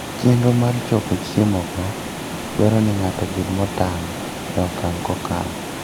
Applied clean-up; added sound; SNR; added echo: none; Water; 7 dB; none.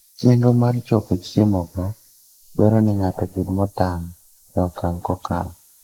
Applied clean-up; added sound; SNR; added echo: neural mask model Resemble Enhance denoiser.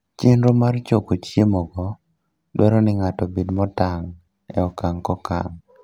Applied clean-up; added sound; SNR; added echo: none; none; none; none.